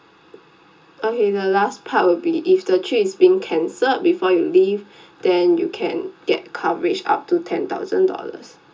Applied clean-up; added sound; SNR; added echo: none; none; none; reverberation time 0.2 s.